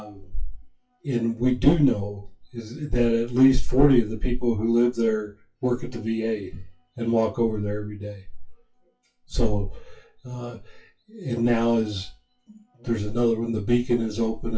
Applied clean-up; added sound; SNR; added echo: classical method WPE with log-MMSE.